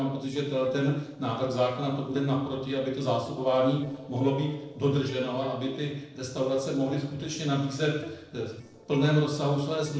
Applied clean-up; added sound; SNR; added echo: neural separator model SepFormer DNS4.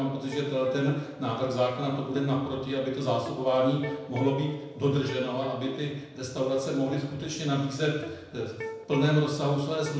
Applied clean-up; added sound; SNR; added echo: none; Electric guitar; 15 dB; reverberation time 0.9 s.